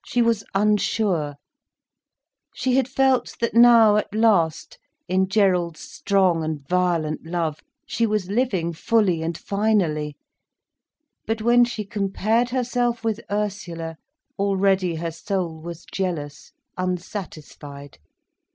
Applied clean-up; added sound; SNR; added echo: none; none; none; none.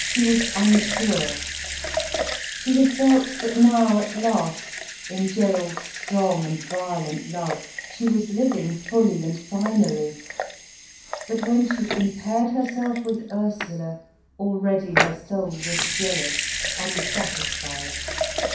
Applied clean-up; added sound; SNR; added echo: none; Sink (filling or washing) / Water tap, faucet / Liquid; 6 dB; reverberation time 0.6 s.